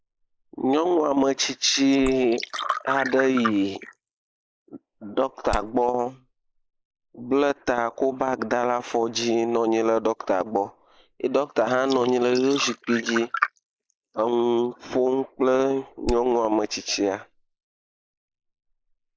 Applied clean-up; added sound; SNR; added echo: neural mask model Resemble Enhance denoiser.